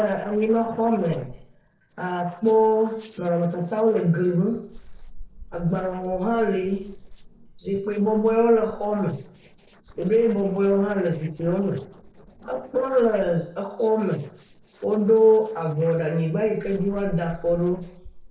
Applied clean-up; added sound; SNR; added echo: neural separator model SepFormer DNS4.